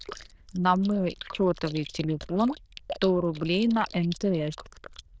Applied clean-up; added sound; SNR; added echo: neural diffusion model UNIVERSE++.